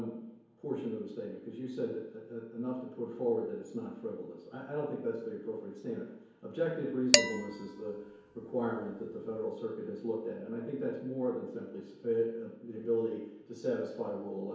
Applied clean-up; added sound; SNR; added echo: none; Dishes, pots, and pans; -3 dB; reverberation time 1.0 s.